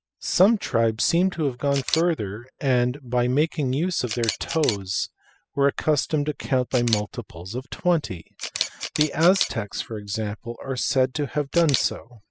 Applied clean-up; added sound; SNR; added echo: classical method spectral subtraction.